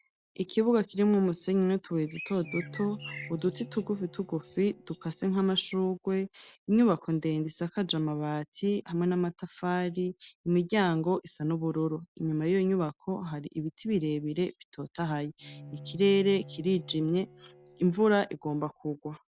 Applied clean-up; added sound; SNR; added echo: none; Bird + Bowed string instrument; 17 dB; none.